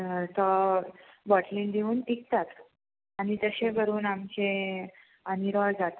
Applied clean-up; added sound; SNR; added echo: none; none; none; none.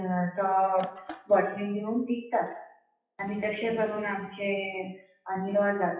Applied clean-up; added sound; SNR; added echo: classical method WPE with log-MMSE.